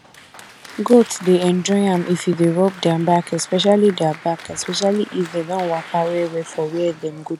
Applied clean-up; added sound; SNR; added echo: none; Applause; 19 dB; none.